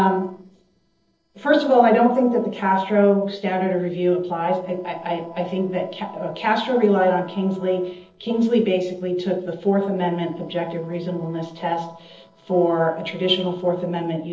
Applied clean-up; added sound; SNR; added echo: neural separator model SepFormer DNS4.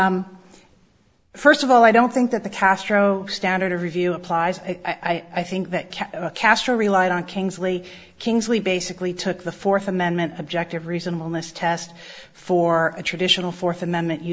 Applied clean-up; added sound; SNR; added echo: none; none; none; none.